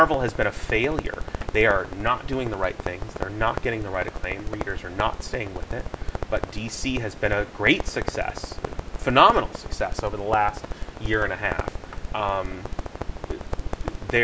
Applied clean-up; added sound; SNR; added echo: none; Crackle; 5 dB; none.